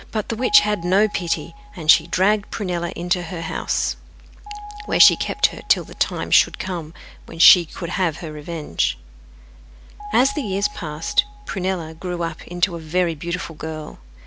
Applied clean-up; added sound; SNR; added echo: none; Piano; 19 dB; none.